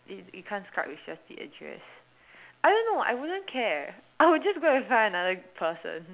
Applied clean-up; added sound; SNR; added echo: none; none; none; none.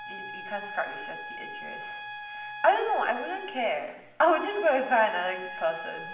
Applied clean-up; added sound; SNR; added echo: none; Trumpet; 11 dB; reverberation time 1.0 s.